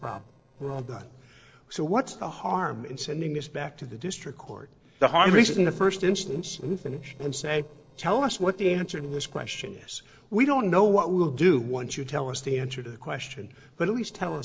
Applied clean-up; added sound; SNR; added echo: neural separator model SepFormer DNS4.